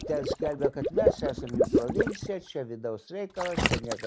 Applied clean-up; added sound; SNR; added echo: none; Water / Liquid; -4 dB; none.